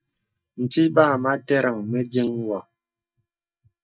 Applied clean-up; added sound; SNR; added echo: neural mask model DeepFilterNet 3.